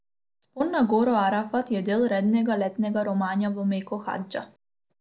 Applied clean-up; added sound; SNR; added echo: none; none; none; none.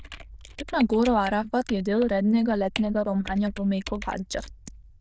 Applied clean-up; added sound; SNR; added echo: neural diffusion model UNIVERSE++.